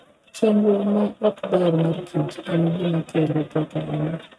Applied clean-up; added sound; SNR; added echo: neural mask model RNNoise.